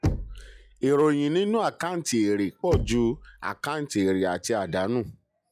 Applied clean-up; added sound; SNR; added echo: classical method log-MMSE.